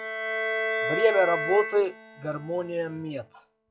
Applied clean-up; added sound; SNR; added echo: classical method log-MMSE.